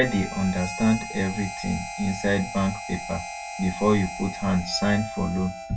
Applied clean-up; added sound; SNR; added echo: none; Harmonica; 10 dB; reverberation time 0.1 s.